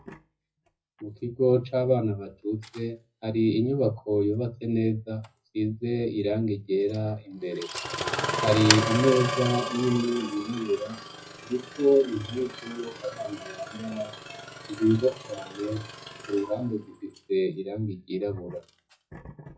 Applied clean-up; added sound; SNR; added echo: classical method WPE with log-MMSE.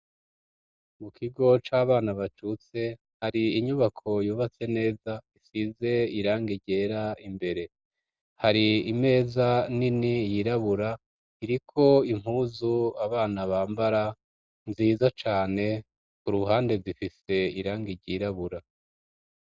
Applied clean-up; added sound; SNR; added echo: none; none; none; none.